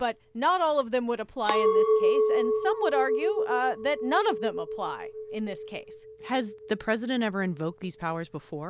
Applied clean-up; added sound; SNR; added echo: none; Chink, clink; 0 dB; none.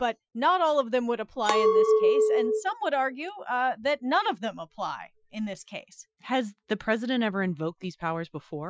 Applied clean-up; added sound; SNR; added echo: classical method Wiener filter.